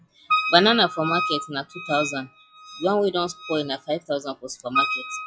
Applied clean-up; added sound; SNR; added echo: classical method log-MMSE.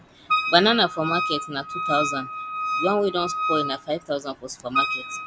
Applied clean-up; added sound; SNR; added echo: none; Wind instrument, woodwind instrument; 3 dB; none.